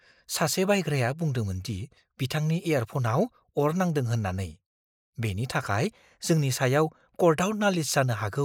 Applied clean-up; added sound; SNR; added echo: neural mask model Resemble Enhance denoiser.